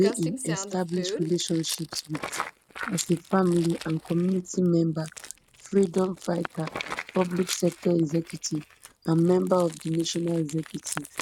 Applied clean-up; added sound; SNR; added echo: neural mask model RNNoise.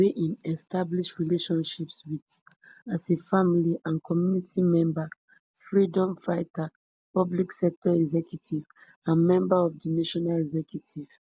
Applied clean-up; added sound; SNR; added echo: none; none; none; none.